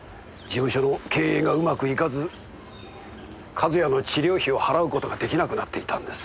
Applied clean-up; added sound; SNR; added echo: none; none; none; none.